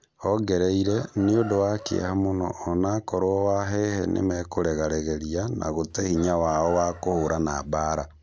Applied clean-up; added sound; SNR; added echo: none; Chicken, rooster; 18 dB; none.